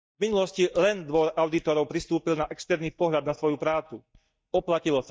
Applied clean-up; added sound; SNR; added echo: neural mask model DeepFilterNet 3.